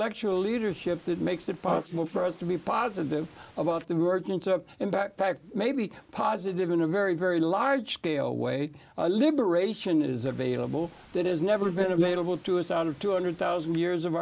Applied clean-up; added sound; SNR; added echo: neural mask model Resemble Enhance denoiser.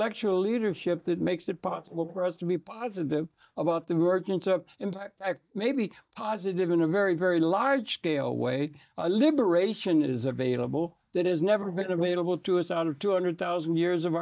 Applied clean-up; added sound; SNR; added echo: neural mask model DeepFilterNet 3.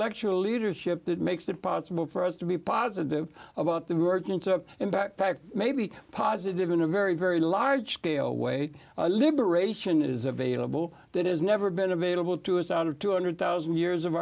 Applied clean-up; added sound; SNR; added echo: none; none; none; none.